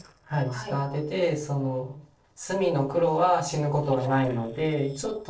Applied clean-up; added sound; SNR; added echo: neural separator model SepFormer DNS4.